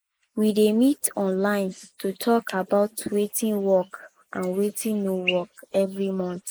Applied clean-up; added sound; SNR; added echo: neural mask model Resemble Enhance denoiser.